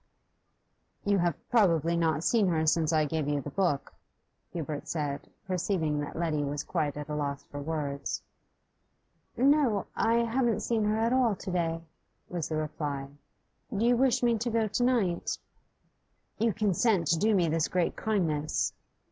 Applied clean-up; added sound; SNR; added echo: none; none; none; none.